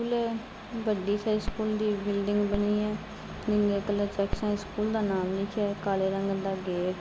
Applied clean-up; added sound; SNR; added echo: none; none; none; none.